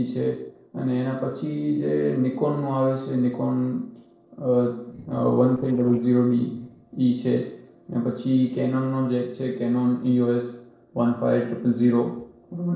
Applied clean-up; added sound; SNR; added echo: neural separator model SepFormer DNS4.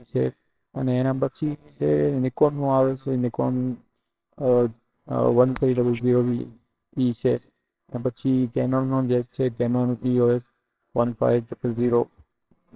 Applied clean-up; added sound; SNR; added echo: neural separator model SepFormer WHAMR!.